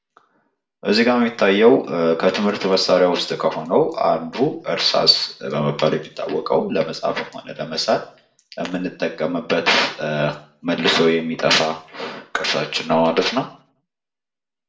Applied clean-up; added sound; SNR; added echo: none; none; none; reverberation time 0.4 s.